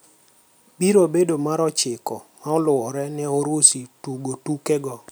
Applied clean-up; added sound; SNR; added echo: none; none; none; none.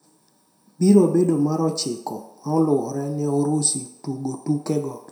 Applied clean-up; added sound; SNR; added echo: none; none; none; reverberation time 0.6 s.